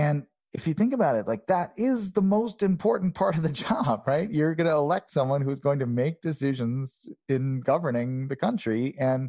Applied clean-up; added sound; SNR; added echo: none; none; none; none.